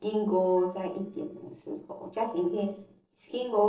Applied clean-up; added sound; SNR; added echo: neural separator model SepFormer DNS4.